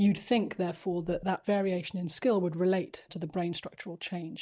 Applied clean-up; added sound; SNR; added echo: neural mask model DeepFilterNet 3.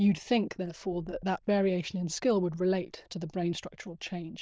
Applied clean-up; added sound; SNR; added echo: neural diffusion model UNIVERSE++.